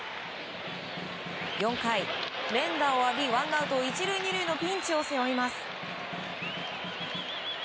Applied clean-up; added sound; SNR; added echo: none; Snare drum; 15 dB; none.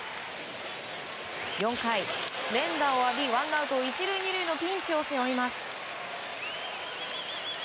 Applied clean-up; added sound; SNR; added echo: none; none; none; none.